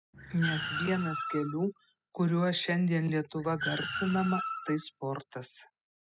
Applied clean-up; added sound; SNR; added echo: classical method spectral subtraction.